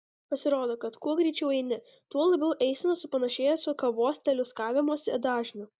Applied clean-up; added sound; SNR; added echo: none; none; none; none.